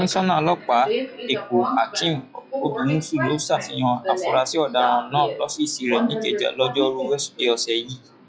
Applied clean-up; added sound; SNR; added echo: classical method log-MMSE.